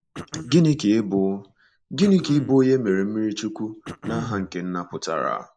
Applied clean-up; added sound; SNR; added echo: neural mask model Resemble Enhance denoiser.